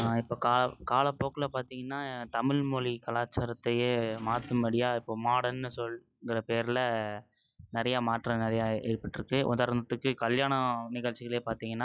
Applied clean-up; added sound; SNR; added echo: classical method log-MMSE.